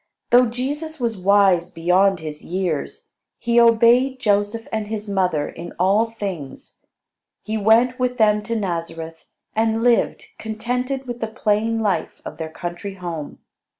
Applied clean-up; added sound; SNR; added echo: none; none; none; none.